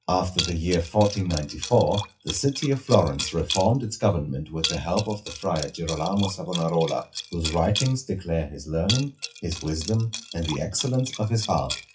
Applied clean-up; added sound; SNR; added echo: classical method WPE with log-MMSE.